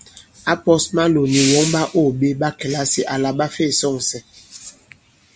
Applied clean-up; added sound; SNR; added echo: none; none; none; none.